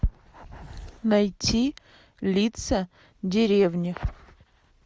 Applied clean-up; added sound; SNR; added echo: none; none; none; none.